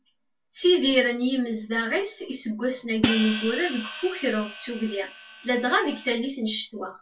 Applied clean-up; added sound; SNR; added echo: none; Hi-hat; 5 dB; reverberation time 0.2 s.